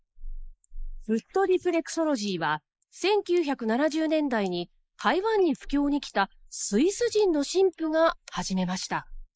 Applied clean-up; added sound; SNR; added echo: neural mask model Resemble Enhance denoiser.